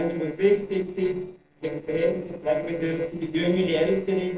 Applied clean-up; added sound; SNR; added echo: neural separator model SepFormer DNS4.